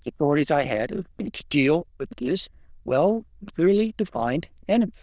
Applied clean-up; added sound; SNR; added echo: neural diffusion model UNIVERSE++.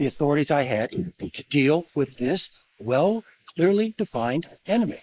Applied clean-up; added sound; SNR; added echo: neural mask model Resemble Enhance denoiser.